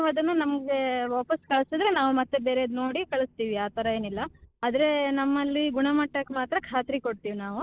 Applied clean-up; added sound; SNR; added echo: neural mask model DeepFilterNet 3.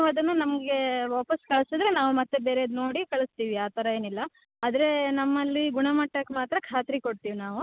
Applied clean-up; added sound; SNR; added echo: none; none; none; none.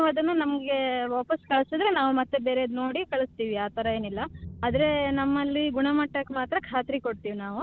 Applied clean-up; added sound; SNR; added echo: none; Thunder; 19 dB; none.